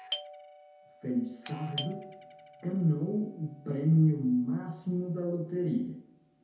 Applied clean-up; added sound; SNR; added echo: none; Doorbell; 16 dB; reverberation time 0.8 s.